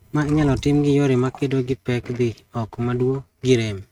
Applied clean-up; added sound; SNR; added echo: neural mask model RNNoise.